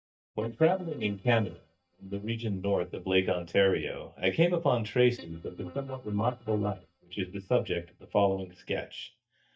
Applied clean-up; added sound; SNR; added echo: neural mask model DeepFilterNet 3.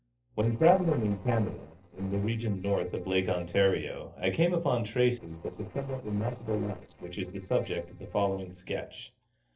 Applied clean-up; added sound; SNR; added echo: neural separator model SepFormer DNS4.